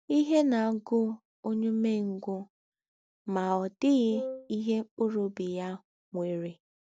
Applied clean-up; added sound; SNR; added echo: none; Wind instrument, woodwind instrument; 9 dB; none.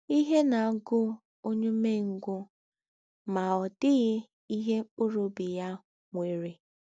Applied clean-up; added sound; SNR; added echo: none; none; none; none.